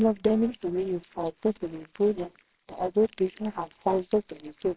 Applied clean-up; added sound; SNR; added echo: neural separator model SepFormer WHAMR!.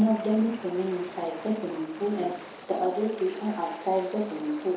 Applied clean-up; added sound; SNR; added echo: none; Waves, surf; 16 dB; reverberation time 2.8 s.